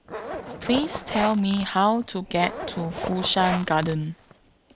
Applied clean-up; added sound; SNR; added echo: none; Zipper (clothing); 9 dB; none.